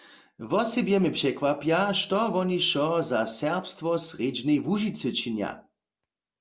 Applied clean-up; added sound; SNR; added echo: none; none; none; none.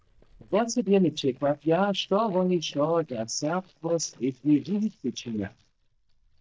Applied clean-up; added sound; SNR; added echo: neural mask model DeepFilterNet 3.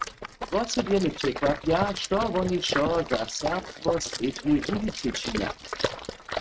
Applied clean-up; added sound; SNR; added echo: neural mask model RNNoise.